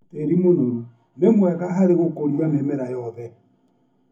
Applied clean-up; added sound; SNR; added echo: none; none; none; reverberation time 0.3 s.